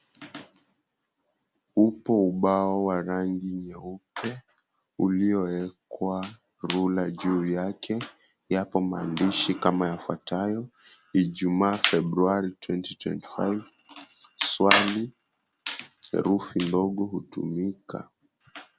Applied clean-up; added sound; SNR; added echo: none; none; none; none.